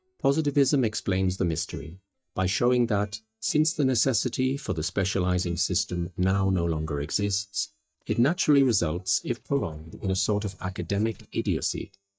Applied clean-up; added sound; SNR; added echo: neural mask model DeepFilterNet 3.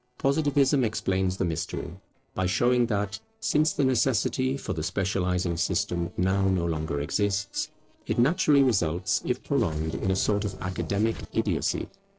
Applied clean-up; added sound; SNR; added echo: neural separator model SepFormer DNS4.